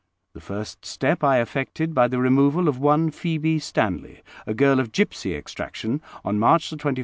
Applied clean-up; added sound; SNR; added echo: none; none; none; none.